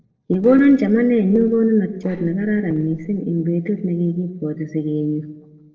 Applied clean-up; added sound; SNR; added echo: neural separator model SepFormer DNS4.